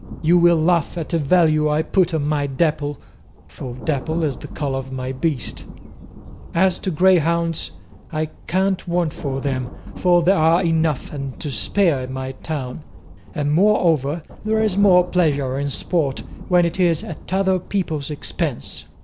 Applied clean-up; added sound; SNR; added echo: none; Thunder; 15 dB; none.